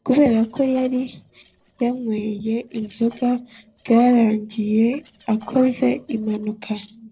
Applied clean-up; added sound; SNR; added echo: neural separator model SepFormer DNS4.